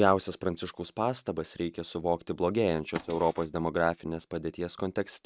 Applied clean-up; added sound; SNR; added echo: neural mask model RNNoise.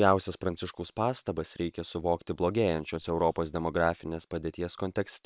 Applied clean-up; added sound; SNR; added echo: neural separator model SepFormer WHAM!.